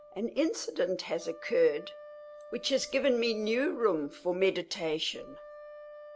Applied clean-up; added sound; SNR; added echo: none; Wind instrument, woodwind instrument; 19 dB; none.